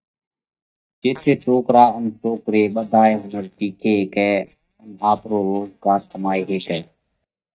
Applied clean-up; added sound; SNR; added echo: neural mask model DeepFilterNet 3.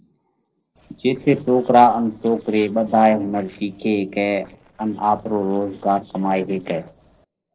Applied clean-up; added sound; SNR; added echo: neural separator model SepFormer DNS4.